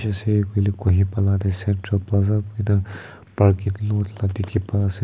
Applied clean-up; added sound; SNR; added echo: none; none; none; none.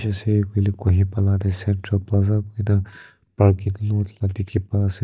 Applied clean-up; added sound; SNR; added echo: neural mask model DeepFilterNet 3.